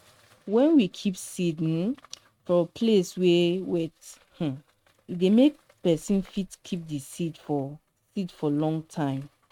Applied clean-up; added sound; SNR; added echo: neural mask model RNNoise.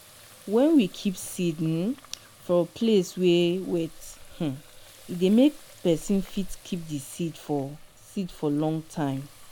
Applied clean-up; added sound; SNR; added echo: none; Water tap, faucet; 19 dB; none.